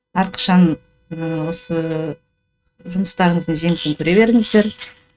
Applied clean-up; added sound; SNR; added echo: neural mask model RNNoise.